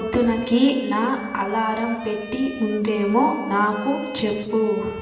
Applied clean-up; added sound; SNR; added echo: none; Bowed string instrument; 14 dB; reverberation time 1.3 s.